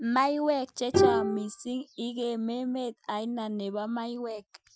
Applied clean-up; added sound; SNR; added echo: classical method Wiener filter.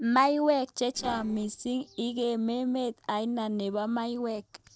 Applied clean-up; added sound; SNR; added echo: neural separator model SepFormer DNS4.